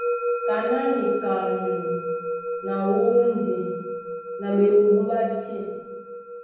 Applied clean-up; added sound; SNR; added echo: none; Musical instrument; 4 dB; reverberation time 1.3 s.